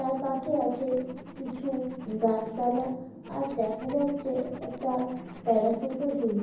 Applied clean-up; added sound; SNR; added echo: none; Zipper (clothing); 19 dB; reverberation time 0.9 s.